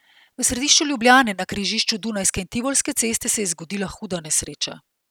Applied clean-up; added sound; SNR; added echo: none; none; none; none.